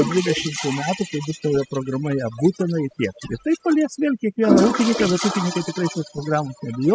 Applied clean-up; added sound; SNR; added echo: classical method spectral subtraction.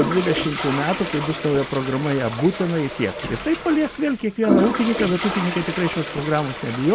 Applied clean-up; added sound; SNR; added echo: none; Toilet flush; 5 dB; none.